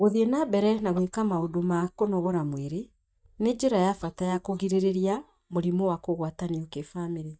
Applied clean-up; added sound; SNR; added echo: neural mask model DeepFilterNet 3.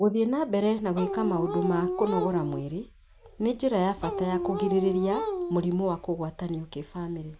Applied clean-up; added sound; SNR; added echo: none; Dog; 3 dB; none.